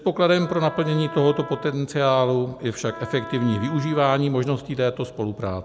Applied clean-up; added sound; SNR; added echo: none; Wind instrument, woodwind instrument; 15 dB; none.